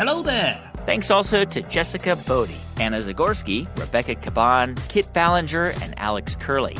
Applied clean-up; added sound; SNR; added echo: none; none; none; none.